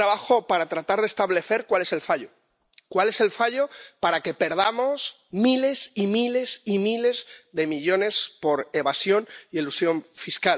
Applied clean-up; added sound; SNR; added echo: none; none; none; none.